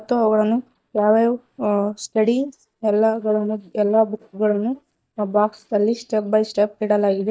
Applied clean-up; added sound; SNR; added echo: neural mask model DeepFilterNet 3.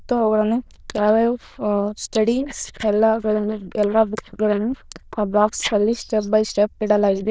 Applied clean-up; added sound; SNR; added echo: neural diffusion model UNIVERSE++.